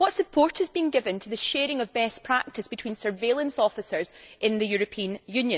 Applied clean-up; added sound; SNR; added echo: none; none; none; none.